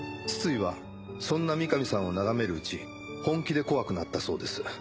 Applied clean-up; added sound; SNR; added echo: none; none; none; none.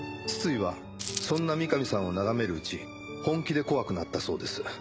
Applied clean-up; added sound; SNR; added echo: none; Coin (dropping); 6 dB; none.